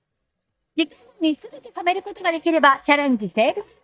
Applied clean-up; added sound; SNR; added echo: neural mask model DeepFilterNet 3.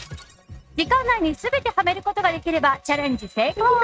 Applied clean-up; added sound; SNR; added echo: neural mask model RNNoise.